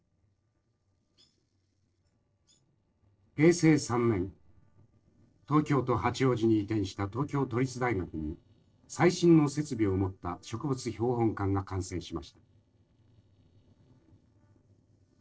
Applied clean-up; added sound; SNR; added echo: neural separator model SepFormer DNS4.